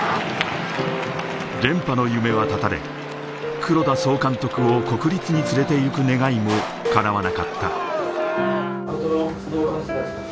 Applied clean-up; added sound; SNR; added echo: none; Clapping; 20 dB; none.